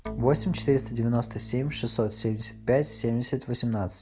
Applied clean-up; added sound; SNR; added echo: none; Organ; 13 dB; none.